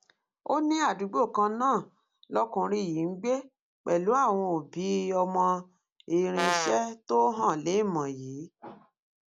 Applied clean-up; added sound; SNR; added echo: none; Brass instrument; 3 dB; none.